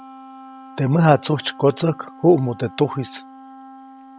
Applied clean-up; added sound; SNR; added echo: none; Wind instrument, woodwind instrument; 20 dB; none.